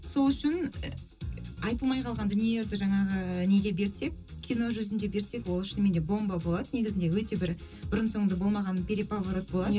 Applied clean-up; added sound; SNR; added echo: none; none; none; reverberation time 0.2 s.